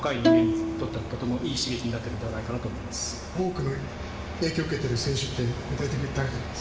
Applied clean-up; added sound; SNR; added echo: none; Bowed string instrument; -4 dB; reverberation time 1.2 s.